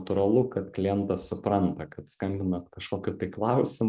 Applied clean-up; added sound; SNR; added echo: none; none; none; none.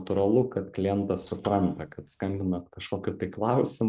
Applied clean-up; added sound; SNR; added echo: neural mask model Resemble Enhance denoiser.